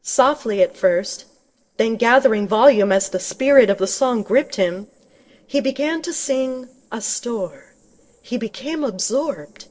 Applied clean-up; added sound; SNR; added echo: neural separator model SepFormer DNS4.